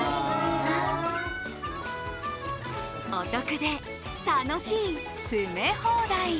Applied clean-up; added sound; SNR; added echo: none; none; none; none.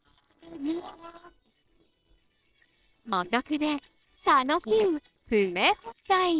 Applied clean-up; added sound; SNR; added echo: neural separator model SepFormer WHAMR!.